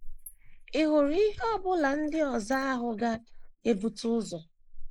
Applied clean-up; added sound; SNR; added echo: neural mask model Resemble Enhance denoiser.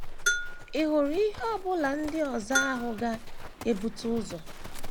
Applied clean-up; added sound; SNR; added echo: none; Livestock, farm animals, working animals + Bell; 4 dB; none.